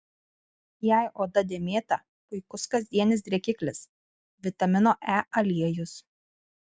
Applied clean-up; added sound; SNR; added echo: none; none; none; none.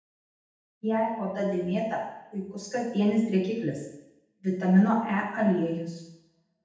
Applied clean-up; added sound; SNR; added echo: none; none; none; reverberation time 0.8 s.